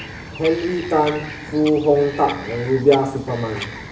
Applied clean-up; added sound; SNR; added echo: none; Bird vocalization, bird call, bird song; 13 dB; reverberation time 0.8 s.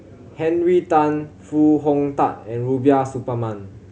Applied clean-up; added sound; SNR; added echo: none; none; none; none.